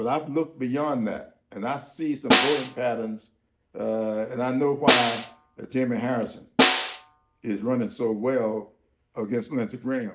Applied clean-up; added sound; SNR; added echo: none; Snare drum; -2 dB; none.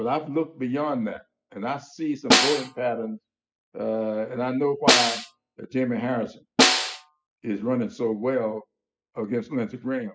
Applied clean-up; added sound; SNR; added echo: classical method spectral subtraction.